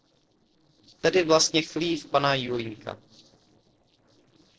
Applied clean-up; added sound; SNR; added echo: neural separator model SepFormer DNS4.